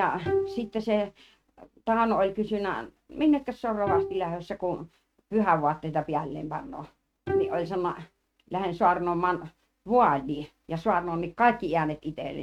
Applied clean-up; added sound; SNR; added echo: neural mask model RNNoise.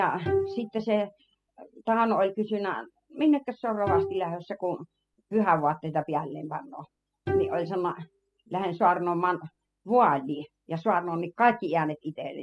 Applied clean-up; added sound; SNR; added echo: classical method spectral subtraction.